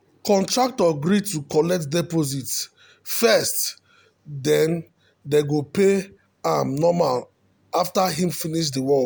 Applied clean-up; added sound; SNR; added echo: none; none; none; none.